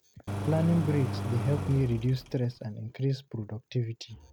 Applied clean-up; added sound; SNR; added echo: none; Engine; 5 dB; none.